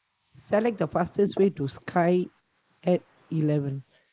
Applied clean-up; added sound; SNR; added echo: neural mask model Resemble Enhance denoiser.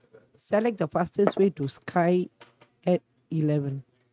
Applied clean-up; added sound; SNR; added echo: neural mask model RNNoise.